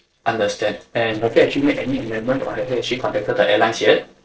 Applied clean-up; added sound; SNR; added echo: neural separator model SepFormer DNS4.